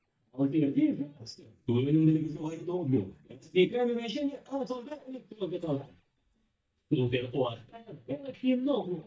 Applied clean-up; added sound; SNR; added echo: neural mask model DeepFilterNet 3.